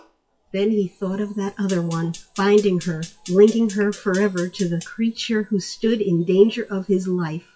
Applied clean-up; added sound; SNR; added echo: classical method WPE with log-MMSE.